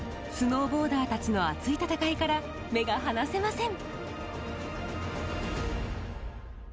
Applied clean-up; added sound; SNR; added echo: none; none; none; none.